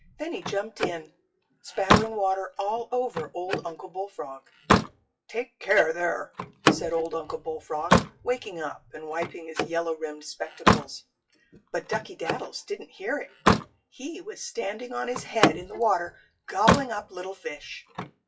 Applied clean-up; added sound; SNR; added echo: classical method WPE with log-MMSE.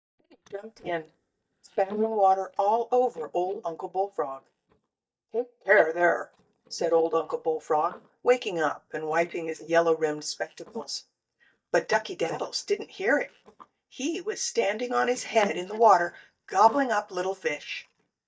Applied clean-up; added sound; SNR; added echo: neural mask model DeepFilterNet 3.